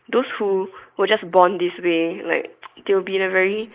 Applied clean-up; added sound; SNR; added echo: neural mask model Resemble Enhance denoiser.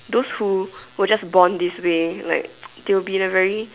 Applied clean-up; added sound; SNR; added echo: none; none; none; none.